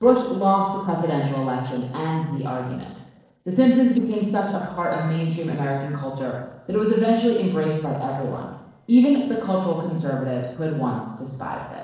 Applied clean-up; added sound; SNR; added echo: neural separator model SepFormer DNS4.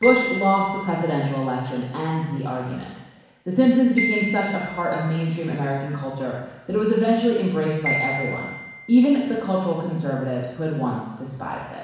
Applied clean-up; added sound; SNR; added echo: none; Marimba, xylophone; 11 dB; reverberation time 1.1 s.